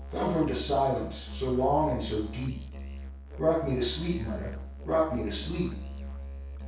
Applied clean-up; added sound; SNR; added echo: none; Musical instrument; 8 dB; reverberation time 0.6 s.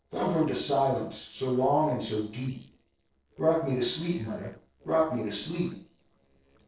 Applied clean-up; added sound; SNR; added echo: neural separator model SepFormer DNS4.